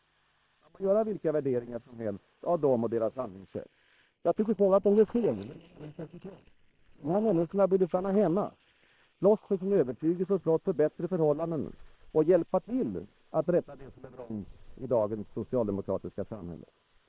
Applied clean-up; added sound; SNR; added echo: neural separator model SepFormer WHAM!.